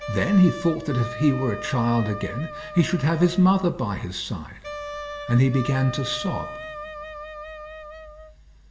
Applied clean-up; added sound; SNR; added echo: none; Wind instrument, woodwind instrument; 12 dB; reverberation time 2.4 s.